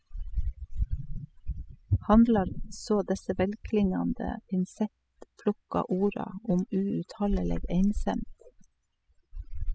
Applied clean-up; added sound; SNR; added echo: classical method spectral subtraction.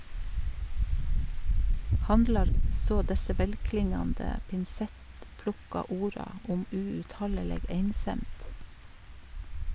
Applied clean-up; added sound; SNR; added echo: none; Wind; -4 dB; none.